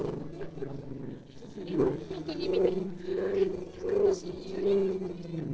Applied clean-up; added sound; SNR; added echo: neural separator model SepFormer DNS4.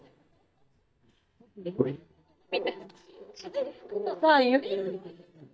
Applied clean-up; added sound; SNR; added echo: neural mask model DeepFilterNet 3.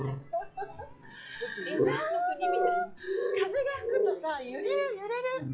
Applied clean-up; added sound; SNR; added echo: classical method log-MMSE.